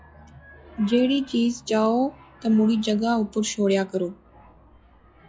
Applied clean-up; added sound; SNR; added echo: classical method log-MMSE.